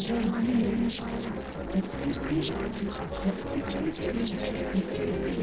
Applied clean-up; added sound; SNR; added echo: neural separator model SepFormer DNS4.